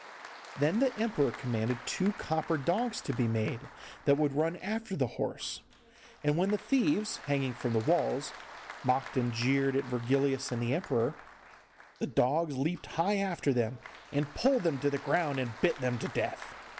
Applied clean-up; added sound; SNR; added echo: none; Applause; 17 dB; none.